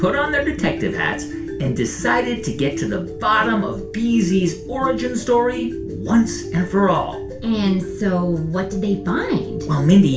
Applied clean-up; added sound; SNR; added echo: none; none; none; reverberation time 0.4 s.